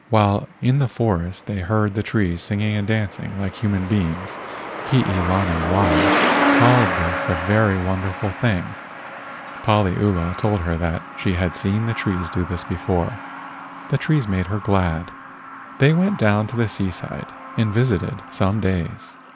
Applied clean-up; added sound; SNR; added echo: none; Truck; 6 dB; none.